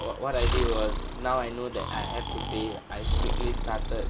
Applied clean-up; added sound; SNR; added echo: none; Breathing; -3 dB; none.